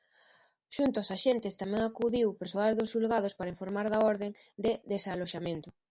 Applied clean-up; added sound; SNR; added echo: none; none; none; none.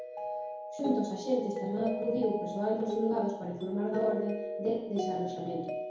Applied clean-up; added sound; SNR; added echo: none; Mallet percussion; 5 dB; reverberation time 2.0 s.